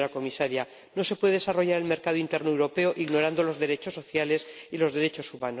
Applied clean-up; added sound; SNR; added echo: none; none; none; none.